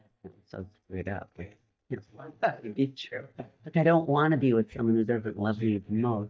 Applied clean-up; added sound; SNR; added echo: neural mask model DeepFilterNet 3.